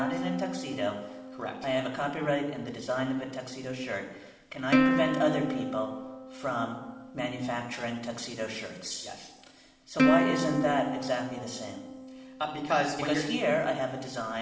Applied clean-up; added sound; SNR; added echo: none; Plucked string instrument; 2 dB; reverberation time 1.1 s.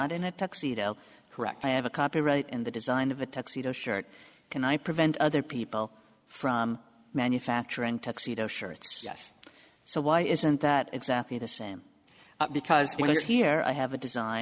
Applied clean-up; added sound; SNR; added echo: none; none; none; none.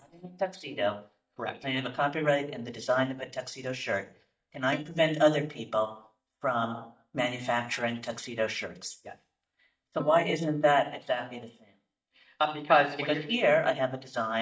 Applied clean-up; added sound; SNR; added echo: neural mask model DeepFilterNet 3.